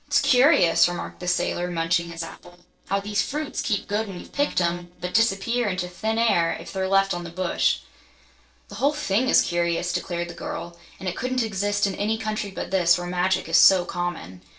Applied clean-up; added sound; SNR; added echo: neural separator model SepFormer DNS4.